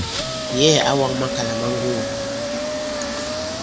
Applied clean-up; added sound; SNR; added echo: none; Squeak; 1 dB; none.